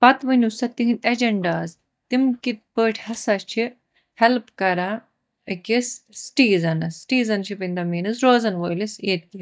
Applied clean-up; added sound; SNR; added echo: neural mask model DeepFilterNet 3.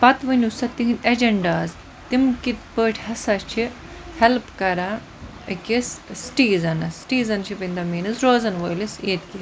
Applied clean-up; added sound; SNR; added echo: none; none; none; none.